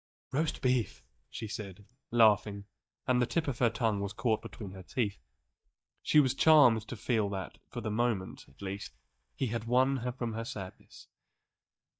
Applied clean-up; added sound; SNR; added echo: neural mask model DeepFilterNet 3.